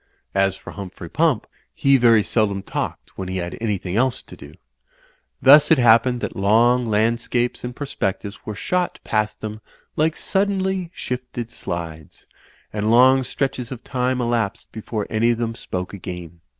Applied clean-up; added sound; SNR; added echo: none; none; none; none.